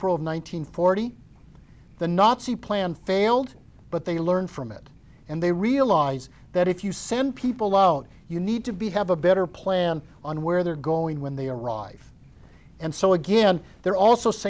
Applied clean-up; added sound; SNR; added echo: none; none; none; none.